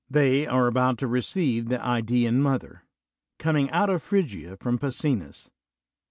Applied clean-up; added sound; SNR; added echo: none; none; none; none.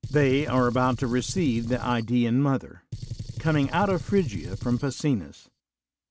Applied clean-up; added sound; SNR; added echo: none; Gunshot, gunfire; 11 dB; none.